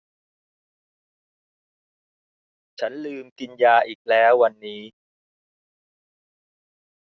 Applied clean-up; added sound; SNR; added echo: none; none; none; none.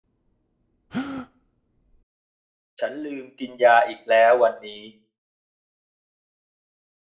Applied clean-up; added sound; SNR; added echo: none; Gasp; 12 dB; reverberation time 0.4 s.